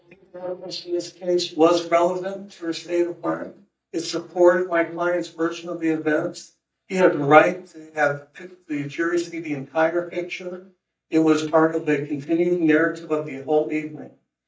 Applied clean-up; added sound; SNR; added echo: neural mask model DeepFilterNet 3.